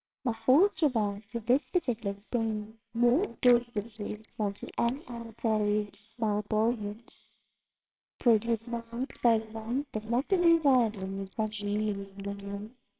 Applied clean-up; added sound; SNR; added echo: neural separator model SepFormer WHAMR!.